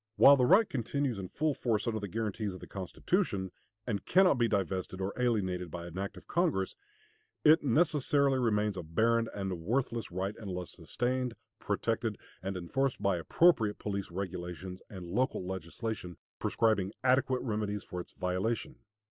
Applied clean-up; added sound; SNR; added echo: none; none; none; none.